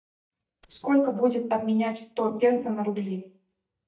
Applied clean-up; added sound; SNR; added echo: neural mask model DeepFilterNet 3.